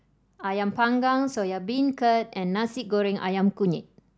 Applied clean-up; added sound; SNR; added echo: none; none; none; none.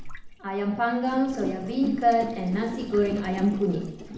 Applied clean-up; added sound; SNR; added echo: none; Gurgling; 11 dB; reverberation time 0.8 s.